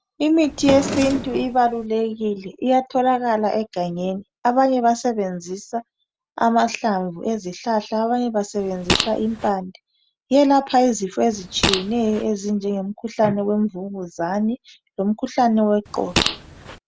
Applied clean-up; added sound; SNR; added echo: none; Fart + Drawer open or close; 5 dB; none.